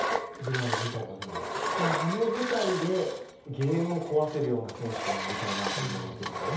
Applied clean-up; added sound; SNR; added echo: none; Engine; 3 dB; reverberation time 0.8 s.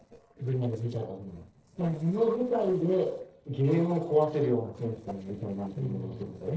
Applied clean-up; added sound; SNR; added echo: neural separator model SepFormer DNS4.